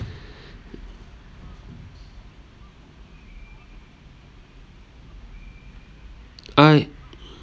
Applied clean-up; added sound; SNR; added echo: none; none; none; none.